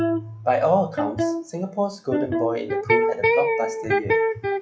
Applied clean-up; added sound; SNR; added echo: classical method log-MMSE.